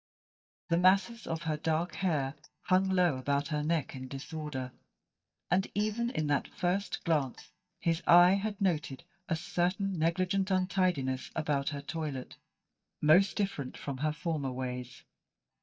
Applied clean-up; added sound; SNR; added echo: neural mask model DeepFilterNet 3.